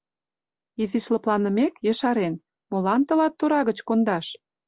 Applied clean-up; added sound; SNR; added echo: none; none; none; none.